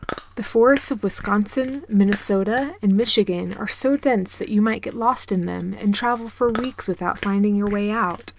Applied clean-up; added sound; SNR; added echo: none; Chewing, mastication; 17 dB; none.